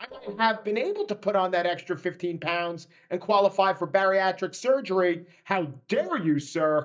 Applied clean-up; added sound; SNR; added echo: neural mask model DeepFilterNet 3.